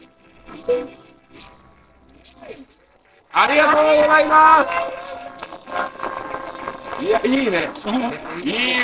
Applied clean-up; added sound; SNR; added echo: neural separator model SepFormer DNS4.